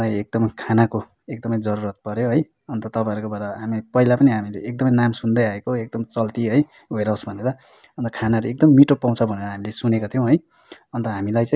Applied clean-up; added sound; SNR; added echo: none; none; none; none.